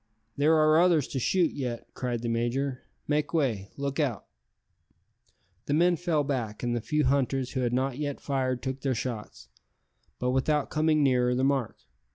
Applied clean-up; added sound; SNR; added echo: none; none; none; none.